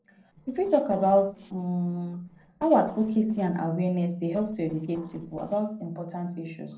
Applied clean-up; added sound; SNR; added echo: neural separator model SepFormer DNS4.